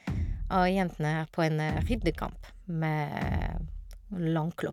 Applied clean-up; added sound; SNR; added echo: none; Bass drum; 5 dB; none.